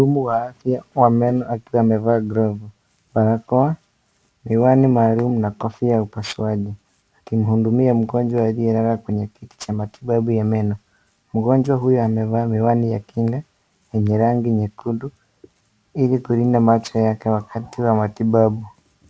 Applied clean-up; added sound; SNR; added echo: none; none; none; none.